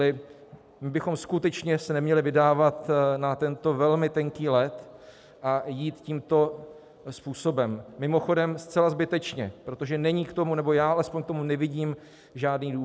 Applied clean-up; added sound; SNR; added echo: none; none; none; none.